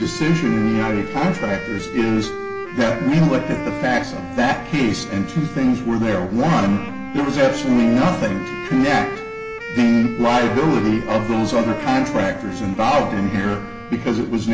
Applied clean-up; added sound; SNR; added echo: none; Wind instrument, woodwind instrument; 10 dB; reverberation time 2.9 s.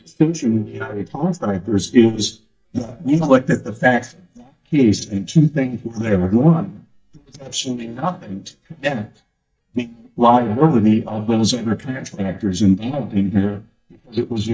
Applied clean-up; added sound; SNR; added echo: neural mask model DeepFilterNet 3.